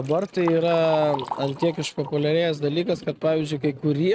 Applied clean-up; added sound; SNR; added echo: neural mask model RNNoise.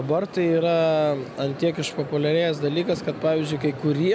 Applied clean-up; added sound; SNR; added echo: none; none; none; none.